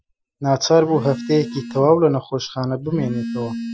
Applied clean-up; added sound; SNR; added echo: classical method Wiener filter.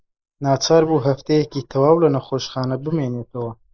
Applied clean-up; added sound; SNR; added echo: neural mask model Resemble Enhance denoiser.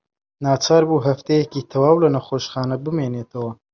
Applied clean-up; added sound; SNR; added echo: none; none; none; none.